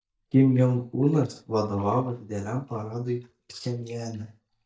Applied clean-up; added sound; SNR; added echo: neural mask model DeepFilterNet 3.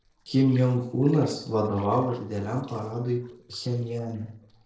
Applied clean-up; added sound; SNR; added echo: neural separator model SepFormer DNS4.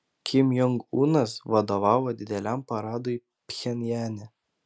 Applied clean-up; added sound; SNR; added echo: none; none; none; none.